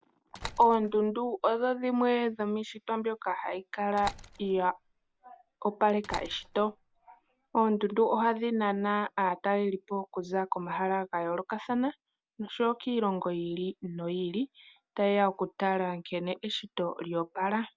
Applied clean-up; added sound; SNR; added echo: none; Slam; 17 dB; none.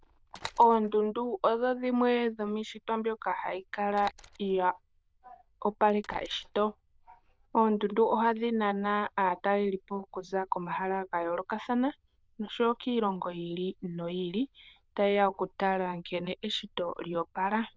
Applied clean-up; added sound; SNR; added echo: neural diffusion model UNIVERSE++.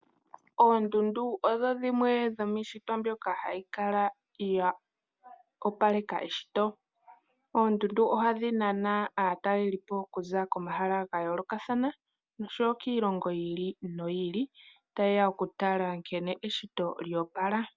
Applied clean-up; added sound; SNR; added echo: none; none; none; none.